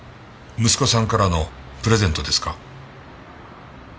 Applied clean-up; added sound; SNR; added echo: none; none; none; none.